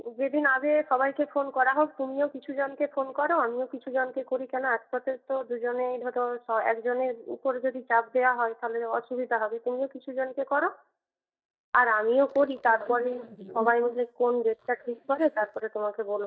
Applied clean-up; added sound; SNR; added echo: neural mask model DeepFilterNet 3.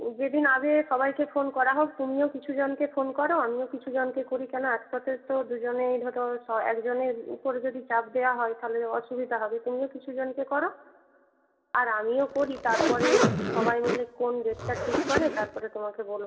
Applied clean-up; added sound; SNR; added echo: none; Zipper (clothing); 1 dB; reverberation time 1.2 s.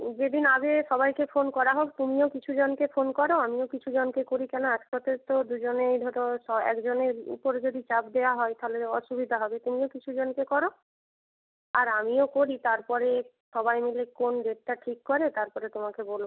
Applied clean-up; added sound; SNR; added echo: none; none; none; none.